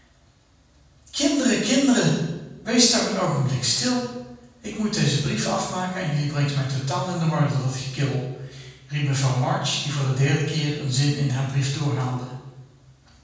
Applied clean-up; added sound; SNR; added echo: none; none; none; reverberation time 1.2 s.